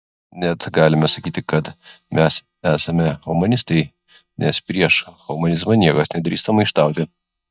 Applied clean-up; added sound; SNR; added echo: neural mask model DeepFilterNet 3.